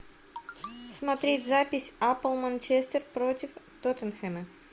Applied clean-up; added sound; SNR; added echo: none; none; none; none.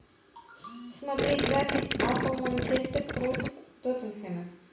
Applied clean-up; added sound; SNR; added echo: none; Gurgling; -2 dB; reverberation time 0.6 s.